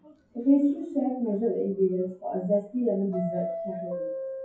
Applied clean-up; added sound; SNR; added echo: classical method WPE with log-MMSE.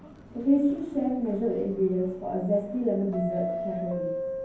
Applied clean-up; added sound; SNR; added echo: none; Subway, metro, underground; 9 dB; reverberation time 0.9 s.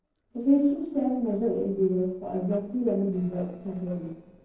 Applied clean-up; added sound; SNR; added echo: neural separator model SepFormer DNS4.